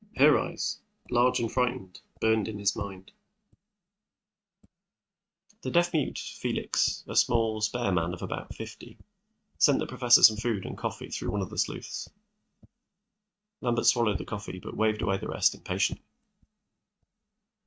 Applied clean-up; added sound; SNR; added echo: neural mask model RNNoise.